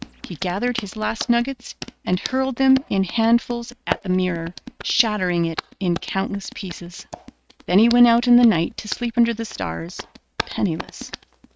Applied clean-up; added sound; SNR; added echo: neural mask model RNNoise.